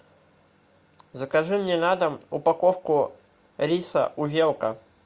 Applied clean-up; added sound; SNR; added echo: none; none; none; none.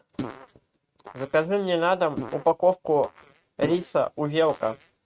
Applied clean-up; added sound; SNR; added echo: neural mask model RNNoise.